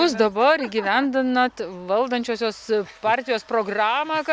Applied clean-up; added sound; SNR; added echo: none; none; none; none.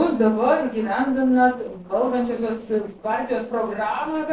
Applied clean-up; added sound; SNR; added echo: neural separator model SepFormer DNS4.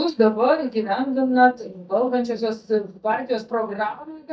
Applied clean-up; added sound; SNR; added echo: neural mask model DeepFilterNet 3.